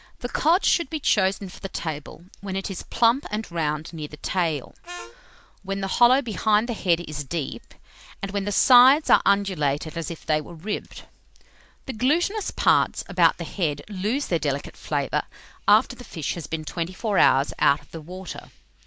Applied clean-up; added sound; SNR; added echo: none; Harmonica; 14 dB; none.